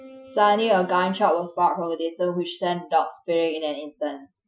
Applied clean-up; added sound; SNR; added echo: classical method Wiener filter.